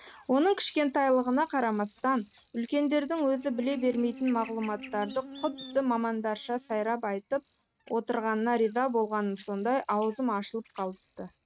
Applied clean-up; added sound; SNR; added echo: neural mask model RNNoise.